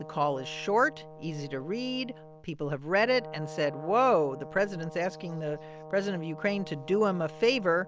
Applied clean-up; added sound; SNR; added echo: none; Brass instrument; 15 dB; none.